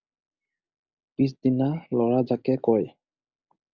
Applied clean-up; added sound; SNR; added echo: none; none; none; none.